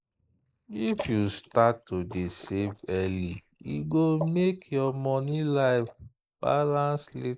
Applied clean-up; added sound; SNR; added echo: neural mask model Resemble Enhance denoiser.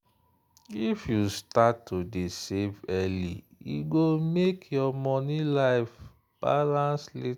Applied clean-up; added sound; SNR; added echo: none; none; none; none.